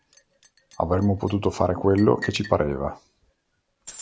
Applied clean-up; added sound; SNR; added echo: none; Liquid; 19 dB; none.